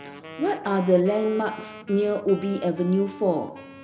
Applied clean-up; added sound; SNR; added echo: none; Wind instrument, woodwind instrument; 17 dB; none.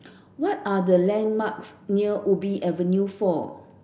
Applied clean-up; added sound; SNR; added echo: none; none; none; none.